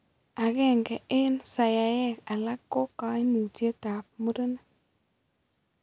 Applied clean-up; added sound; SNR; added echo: none; none; none; none.